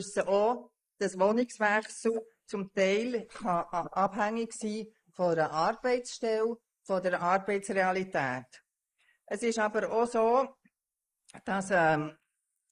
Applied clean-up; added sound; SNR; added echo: neural mask model Resemble Enhance denoiser.